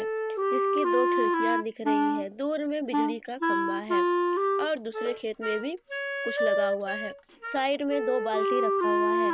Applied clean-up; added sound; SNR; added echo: none; Wind instrument, woodwind instrument; -5 dB; none.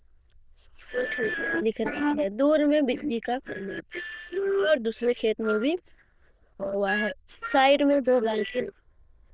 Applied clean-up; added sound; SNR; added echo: neural diffusion model UNIVERSE++.